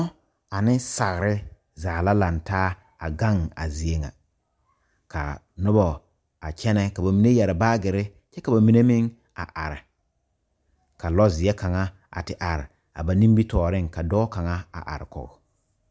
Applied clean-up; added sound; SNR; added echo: none; none; none; none.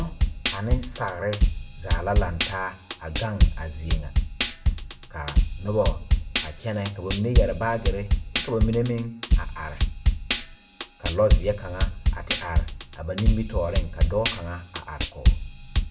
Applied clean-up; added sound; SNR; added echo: none; Drum kit; -5 dB; reverberation time 0.5 s.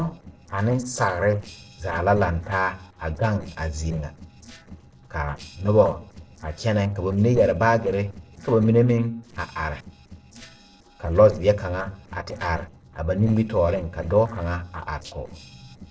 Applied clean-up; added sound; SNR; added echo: neural separator model SepFormer DNS4.